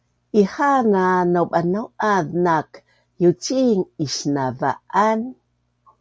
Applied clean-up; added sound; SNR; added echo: none; none; none; none.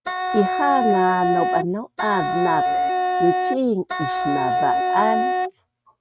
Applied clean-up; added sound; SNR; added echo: neural mask model RNNoise.